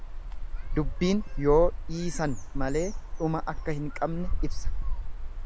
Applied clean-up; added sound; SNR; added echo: none; Cricket; -1 dB; none.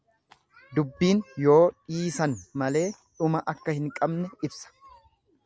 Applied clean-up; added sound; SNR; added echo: none; none; none; none.